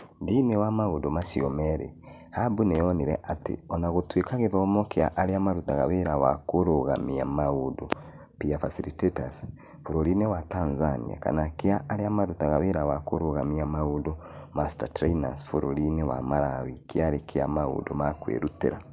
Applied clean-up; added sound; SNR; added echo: none; none; none; none.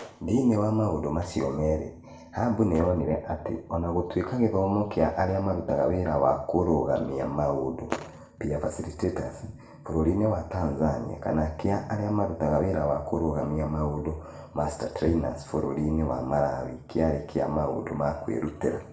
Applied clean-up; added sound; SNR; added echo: none; none; none; reverberation time 0.6 s.